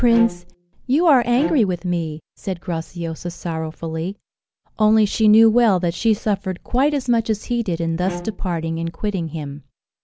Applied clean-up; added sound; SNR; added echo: none; Bowed string instrument; 14 dB; none.